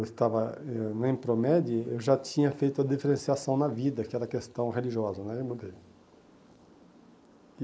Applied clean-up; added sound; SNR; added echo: neural mask model Resemble Enhance denoiser.